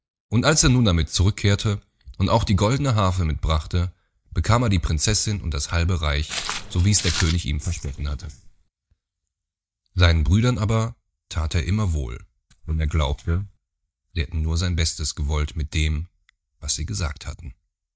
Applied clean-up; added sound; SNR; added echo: neural mask model DeepFilterNet 3.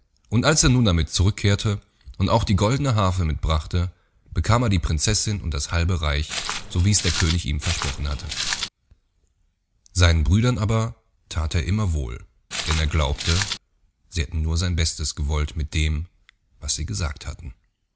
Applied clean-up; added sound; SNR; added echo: none; Walk, footsteps; 6 dB; none.